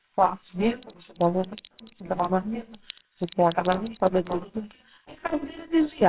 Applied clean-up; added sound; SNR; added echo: neural separator model SepFormer WHAMR!.